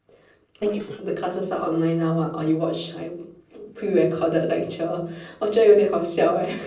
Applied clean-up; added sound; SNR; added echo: neural separator model SepFormer DNS4.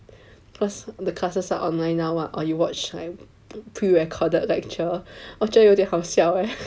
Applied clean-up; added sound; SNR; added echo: none; none; none; none.